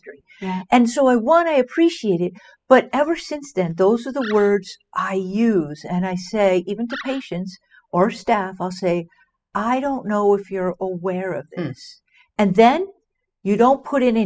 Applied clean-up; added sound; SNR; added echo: classical method spectral subtraction.